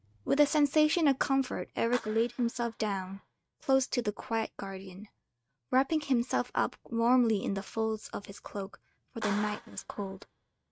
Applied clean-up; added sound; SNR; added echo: neural mask model RNNoise.